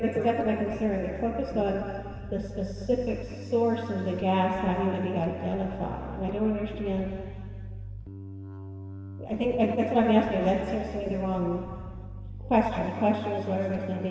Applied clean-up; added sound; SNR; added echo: none; Bass guitar; 11 dB; reverberation time 2.2 s.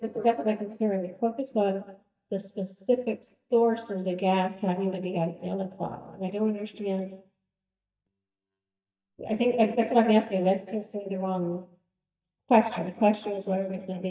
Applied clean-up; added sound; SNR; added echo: neural mask model DeepFilterNet 3.